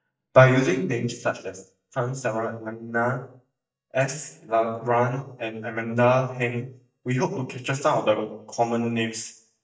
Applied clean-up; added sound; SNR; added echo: neural mask model DeepFilterNet 3.